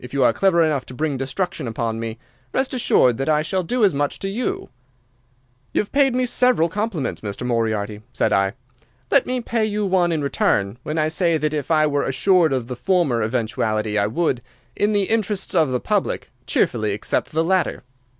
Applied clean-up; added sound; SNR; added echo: none; none; none; none.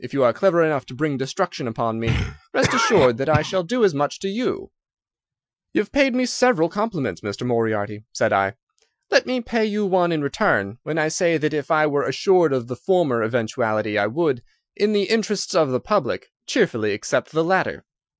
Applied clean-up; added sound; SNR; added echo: classical method Wiener filter.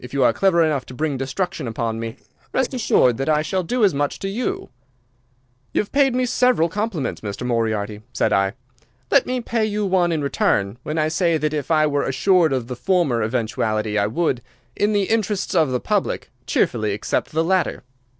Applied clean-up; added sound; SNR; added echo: neural separator model SepFormer DNS4.